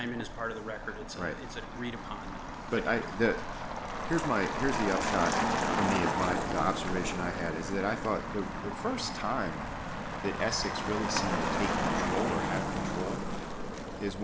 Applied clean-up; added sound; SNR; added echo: none; Motor vehicle (road); 0 dB; none.